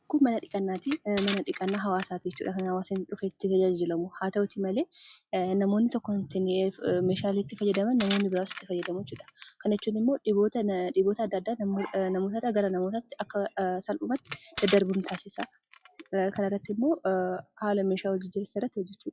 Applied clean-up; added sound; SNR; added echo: classical method log-MMSE.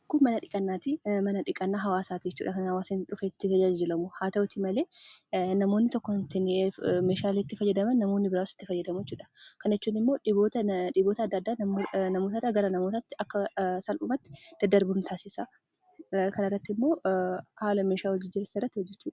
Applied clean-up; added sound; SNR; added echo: none; none; none; none.